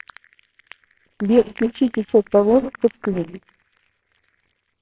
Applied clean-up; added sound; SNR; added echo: neural separator model SepFormer WHAMR!.